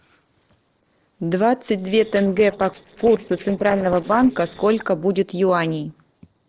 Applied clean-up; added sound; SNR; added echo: neural separator model SepFormer DNS4.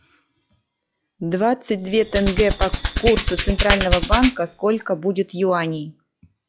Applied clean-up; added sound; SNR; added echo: classical method log-MMSE.